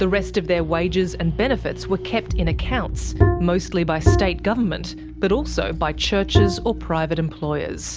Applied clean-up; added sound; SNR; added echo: none; Bowed string instrument; -2 dB; none.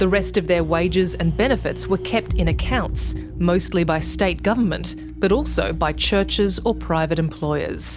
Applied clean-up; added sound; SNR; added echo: none; none; none; none.